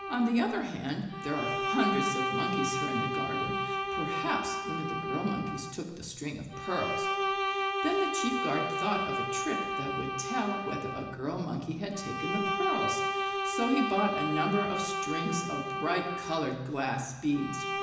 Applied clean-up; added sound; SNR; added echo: none; Bowed string instrument; 0 dB; reverberation time 1.0 s.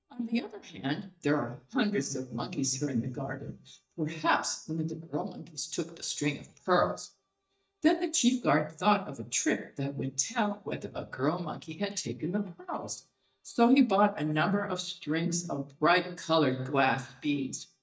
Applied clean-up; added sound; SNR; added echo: neural mask model DeepFilterNet 3.